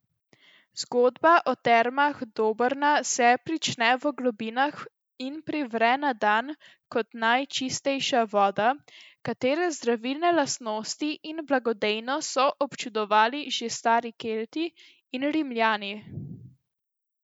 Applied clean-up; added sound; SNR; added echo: none; none; none; none.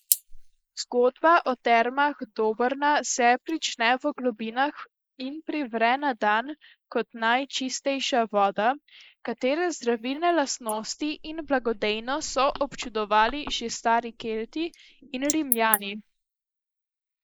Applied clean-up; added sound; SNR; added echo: neural mask model Resemble Enhance denoiser.